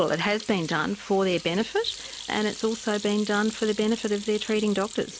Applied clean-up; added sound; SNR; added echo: none; Sink (filling or washing) / Hands; 15 dB; none.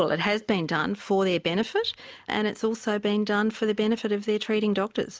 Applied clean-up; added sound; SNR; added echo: none; none; none; none.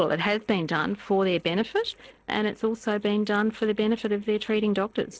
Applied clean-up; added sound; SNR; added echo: neural separator model SepFormer DNS4.